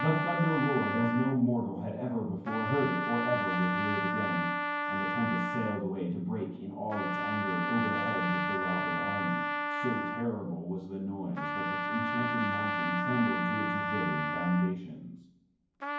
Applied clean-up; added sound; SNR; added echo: none; Trumpet; 1 dB; reverberation time 0.9 s.